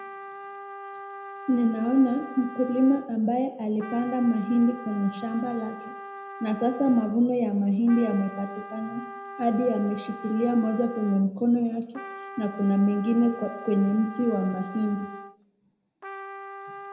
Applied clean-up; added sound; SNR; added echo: none; Trumpet; 14 dB; reverberation time 0.7 s.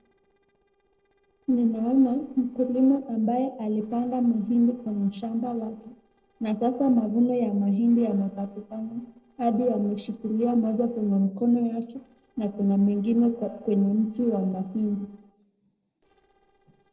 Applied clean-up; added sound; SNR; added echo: neural separator model SepFormer DNS4.